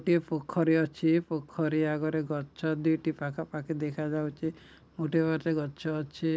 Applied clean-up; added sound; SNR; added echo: none; none; none; none.